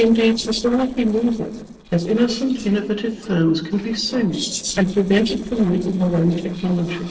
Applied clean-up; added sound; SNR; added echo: neural separator model SepFormer DNS4.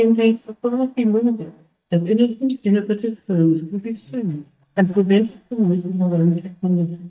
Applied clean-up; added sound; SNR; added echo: neural mask model DeepFilterNet 3.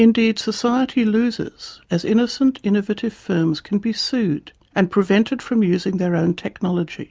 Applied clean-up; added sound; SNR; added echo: none; none; none; none.